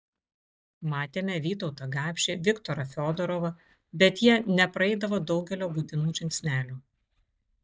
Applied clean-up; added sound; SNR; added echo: neural mask model DeepFilterNet 3.